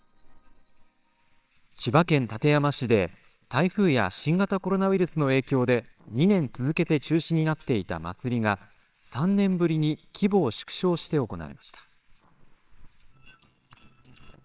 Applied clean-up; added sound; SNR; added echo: neural separator model SepFormer WHAMR!.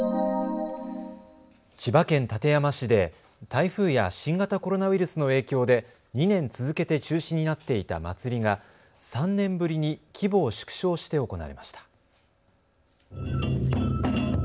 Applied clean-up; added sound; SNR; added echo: none; none; none; none.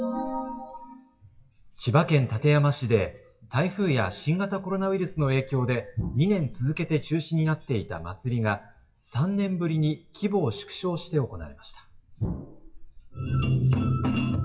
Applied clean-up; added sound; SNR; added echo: classical method WPE with log-MMSE.